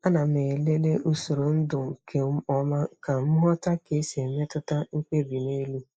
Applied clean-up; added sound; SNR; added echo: neural mask model Resemble Enhance denoiser.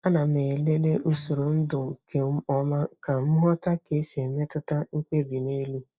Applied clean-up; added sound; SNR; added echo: neural mask model DeepFilterNet 3.